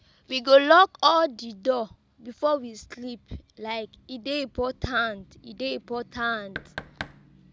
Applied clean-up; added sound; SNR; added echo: none; Knock; 15 dB; none.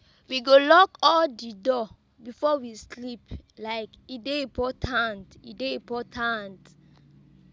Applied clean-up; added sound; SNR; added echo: none; none; none; none.